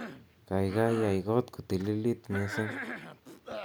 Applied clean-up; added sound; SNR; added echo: none; Cough; 11 dB; none.